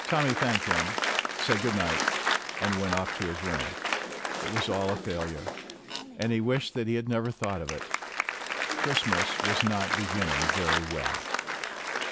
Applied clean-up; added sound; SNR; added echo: none; Applause; -1 dB; none.